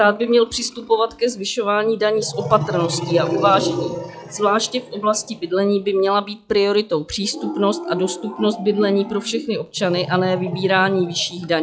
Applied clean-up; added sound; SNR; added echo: classical method log-MMSE.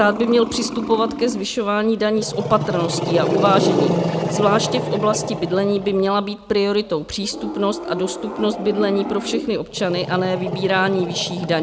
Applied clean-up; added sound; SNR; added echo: none; Growling; 5 dB; none.